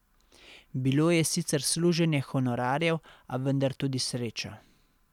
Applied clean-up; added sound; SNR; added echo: none; none; none; none.